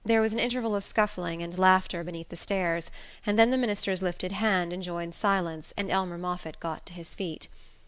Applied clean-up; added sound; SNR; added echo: none; none; none; none.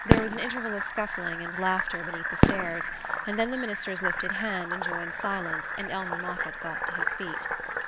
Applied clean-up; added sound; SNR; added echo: none; Fill (with liquid) + Fireworks; -5 dB; none.